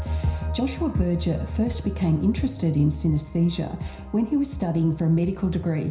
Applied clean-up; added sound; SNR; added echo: none; none; none; reverberation time 0.5 s.